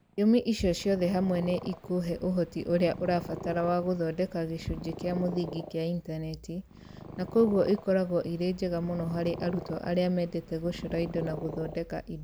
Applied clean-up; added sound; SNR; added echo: none; Purr; 14 dB; none.